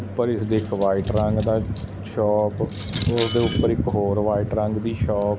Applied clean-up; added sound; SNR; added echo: none; Cutlery, silverware; 8 dB; none.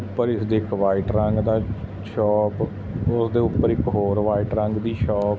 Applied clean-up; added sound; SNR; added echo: none; none; none; none.